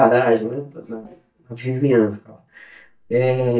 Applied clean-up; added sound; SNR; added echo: neural mask model DeepFilterNet 3.